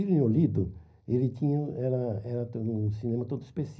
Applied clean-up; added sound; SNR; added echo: none; none; none; reverberation time 0.5 s.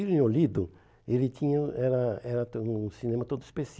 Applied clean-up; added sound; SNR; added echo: none; none; none; none.